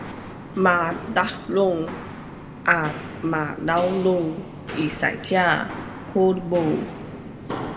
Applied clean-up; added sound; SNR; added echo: none; Walk, footsteps; 11 dB; reverberation time 1.8 s.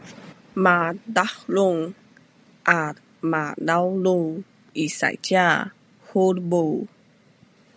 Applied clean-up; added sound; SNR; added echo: none; none; none; none.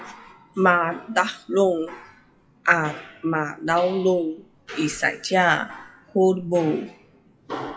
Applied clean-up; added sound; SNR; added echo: classical method WPE with log-MMSE.